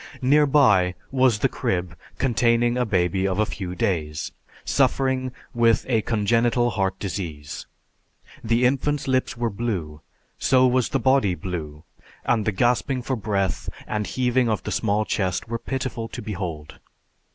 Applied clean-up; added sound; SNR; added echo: none; none; none; none.